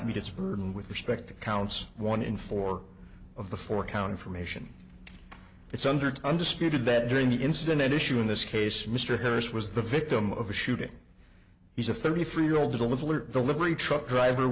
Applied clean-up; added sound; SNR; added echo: none; none; none; none.